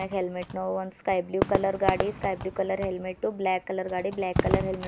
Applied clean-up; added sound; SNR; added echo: none; Fireworks; 4 dB; none.